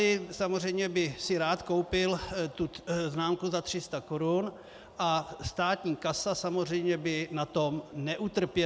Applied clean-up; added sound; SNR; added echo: none; none; none; none.